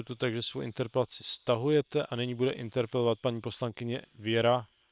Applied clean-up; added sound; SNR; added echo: neural separator model SepFormer WHAM!.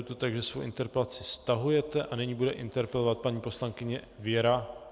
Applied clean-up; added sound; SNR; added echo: none; none; none; none.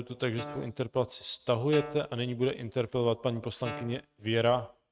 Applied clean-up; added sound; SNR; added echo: neural mask model RNNoise.